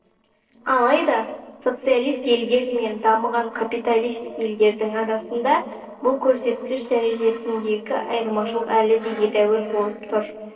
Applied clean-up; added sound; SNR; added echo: neural separator model SepFormer DNS4.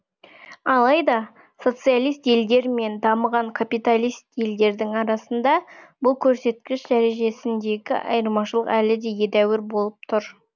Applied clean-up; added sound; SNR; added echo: none; none; none; none.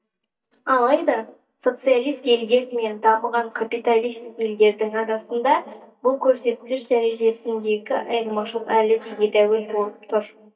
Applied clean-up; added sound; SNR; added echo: neural mask model DeepFilterNet 3.